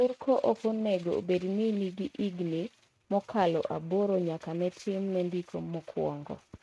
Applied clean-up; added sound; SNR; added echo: neural mask model RNNoise.